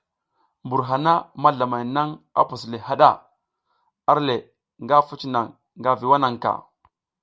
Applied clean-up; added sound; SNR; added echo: none; none; none; none.